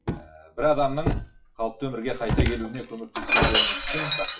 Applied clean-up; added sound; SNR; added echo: classical method WPE with log-MMSE.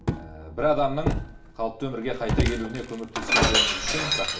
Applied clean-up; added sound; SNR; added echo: none; Shatter; -2 dB; reverberation time 0.5 s.